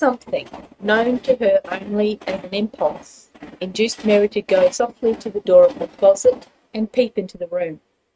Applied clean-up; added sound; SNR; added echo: neural mask model RNNoise.